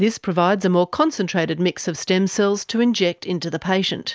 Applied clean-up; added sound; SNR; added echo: none; none; none; none.